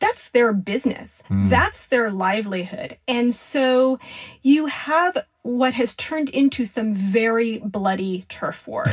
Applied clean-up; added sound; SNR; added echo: none; none; none; reverberation time 0.4 s.